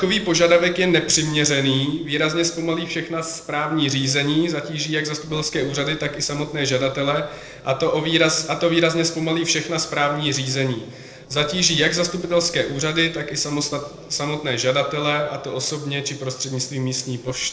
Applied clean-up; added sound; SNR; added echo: neural separator model SepFormer DNS4.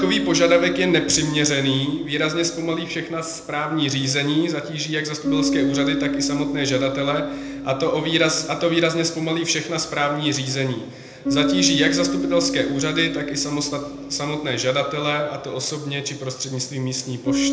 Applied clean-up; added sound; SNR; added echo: none; Bass guitar; 5 dB; reverberation time 0.6 s.